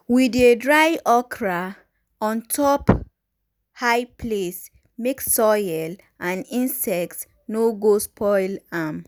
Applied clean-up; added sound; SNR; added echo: none; none; none; none.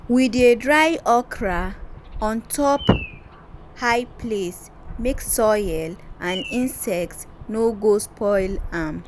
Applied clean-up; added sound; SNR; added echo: none; Bird vocalization, bird call, bird song; 13 dB; none.